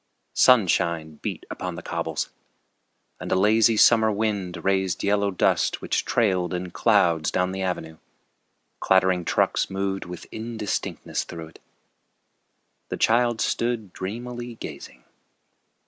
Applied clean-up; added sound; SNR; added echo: none; none; none; none.